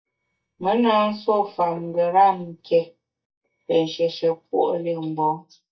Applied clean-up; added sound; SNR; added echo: neural mask model DeepFilterNet 3.